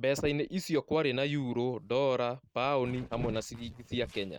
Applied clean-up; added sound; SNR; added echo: neural mask model RNNoise.